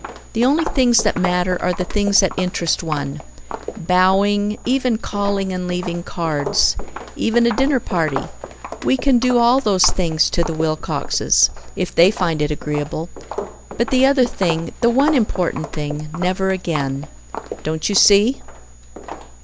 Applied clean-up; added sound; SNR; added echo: none; Walk, footsteps; 13 dB; none.